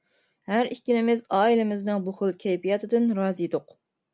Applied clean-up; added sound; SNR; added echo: none; none; none; none.